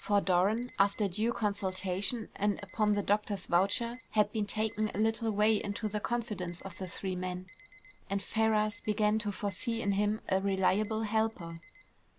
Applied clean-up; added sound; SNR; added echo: none; Alarm; 19 dB; none.